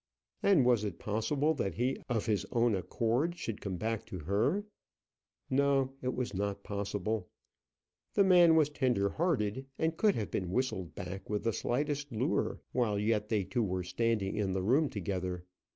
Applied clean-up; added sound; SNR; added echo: none; none; none; none.